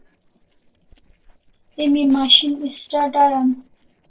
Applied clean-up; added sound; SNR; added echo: neural separator model SepFormer DNS4.